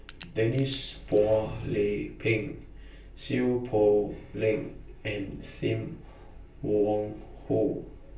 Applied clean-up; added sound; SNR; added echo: none; Crack; 20 dB; reverberation time 0.3 s.